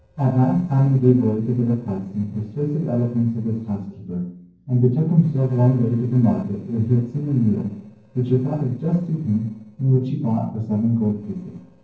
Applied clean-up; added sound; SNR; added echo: neural separator model SepFormer DNS4.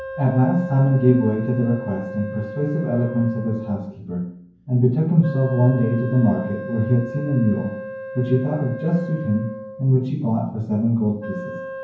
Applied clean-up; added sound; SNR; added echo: none; Wind instrument, woodwind instrument; 13 dB; reverberation time 0.9 s.